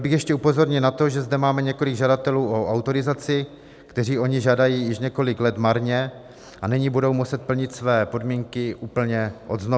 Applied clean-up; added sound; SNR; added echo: none; none; none; none.